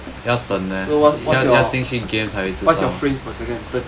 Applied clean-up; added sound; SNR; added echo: none; Run + Gunshot, gunfire; 18 dB; none.